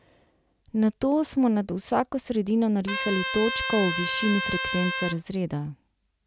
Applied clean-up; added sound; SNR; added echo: none; Trumpet; 4 dB; none.